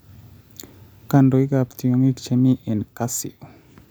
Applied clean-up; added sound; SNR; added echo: none; none; none; none.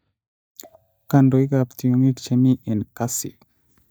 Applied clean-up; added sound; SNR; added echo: neural mask model DeepFilterNet 3.